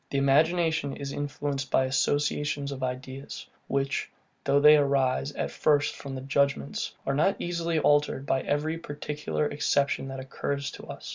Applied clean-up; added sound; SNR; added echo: none; none; none; none.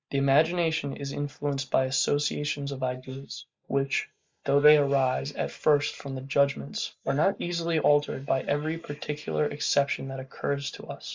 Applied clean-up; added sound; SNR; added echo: neural mask model Resemble Enhance denoiser.